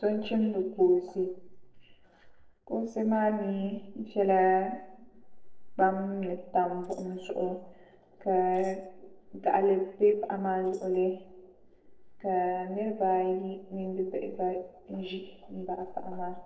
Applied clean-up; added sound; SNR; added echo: neural separator model SepFormer DNS4.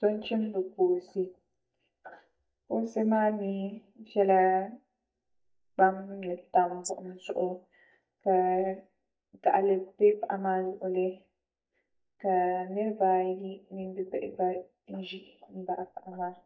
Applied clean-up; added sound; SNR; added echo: neural mask model DeepFilterNet 3.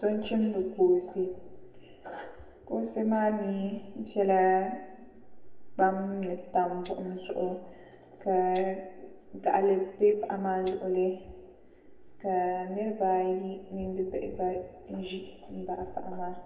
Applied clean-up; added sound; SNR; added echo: none; Tambourine; 14 dB; reverberation time 1.1 s.